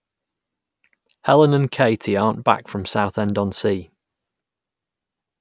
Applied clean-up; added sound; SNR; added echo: none; none; none; none.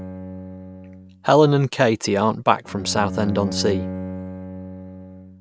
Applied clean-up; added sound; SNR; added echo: none; Bowed string instrument; 11 dB; none.